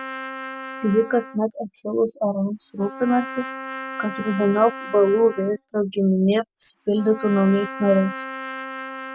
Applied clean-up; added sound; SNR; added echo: none; Trumpet; 12 dB; none.